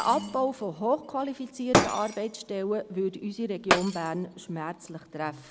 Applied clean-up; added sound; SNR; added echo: none; Shatter; 2 dB; none.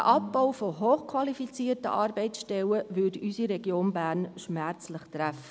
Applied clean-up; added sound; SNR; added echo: none; none; none; none.